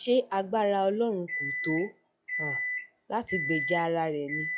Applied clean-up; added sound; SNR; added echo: classical method log-MMSE.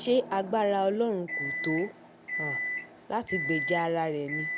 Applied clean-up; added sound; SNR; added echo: none; Microwave oven; 6 dB; none.